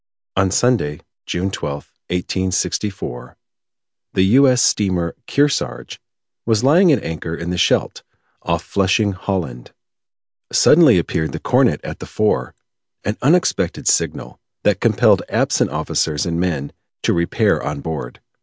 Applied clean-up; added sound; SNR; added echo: none; none; none; none.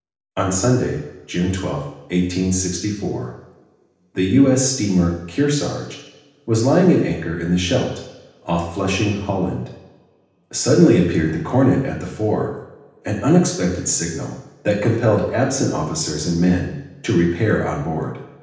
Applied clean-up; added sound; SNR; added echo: none; none; none; reverberation time 0.9 s.